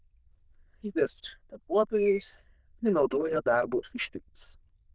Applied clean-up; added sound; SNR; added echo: neural diffusion model UNIVERSE++.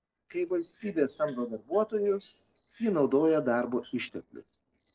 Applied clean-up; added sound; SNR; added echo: neural separator model SepFormer DNS4.